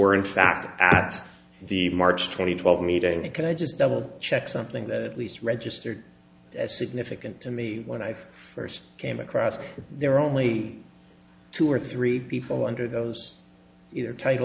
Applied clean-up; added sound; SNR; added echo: none; none; none; none.